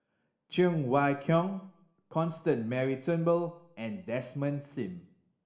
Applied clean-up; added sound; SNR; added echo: none; none; none; reverberation time 0.6 s.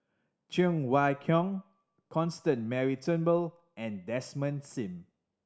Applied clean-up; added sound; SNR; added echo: none; none; none; none.